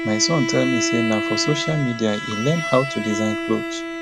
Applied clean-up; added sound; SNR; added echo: none; Bowed string instrument; 3 dB; none.